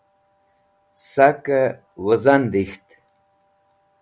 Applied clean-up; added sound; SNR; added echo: none; none; none; none.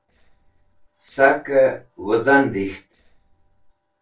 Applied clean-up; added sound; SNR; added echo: neural separator model SepFormer DNS4.